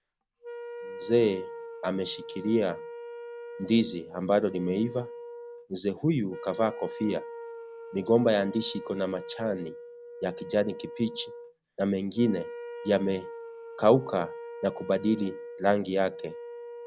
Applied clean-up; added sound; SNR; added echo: none; Wind instrument, woodwind instrument; 12 dB; none.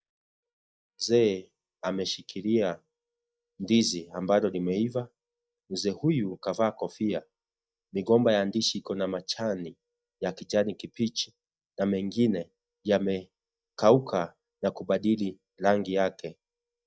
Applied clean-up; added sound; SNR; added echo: neural mask model DeepFilterNet 3.